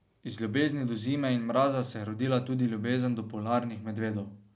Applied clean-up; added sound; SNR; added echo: none; none; none; none.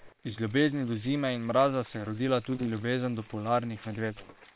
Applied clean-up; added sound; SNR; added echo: neural separator model SepFormer WHAM!.